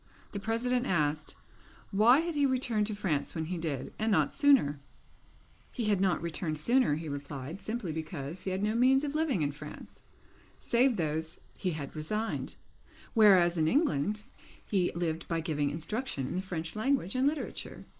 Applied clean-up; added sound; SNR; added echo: neural mask model Resemble Enhance denoiser.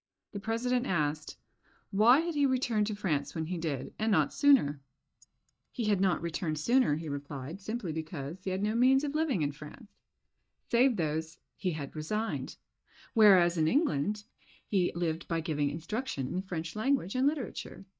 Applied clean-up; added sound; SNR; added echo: neural mask model DeepFilterNet 3.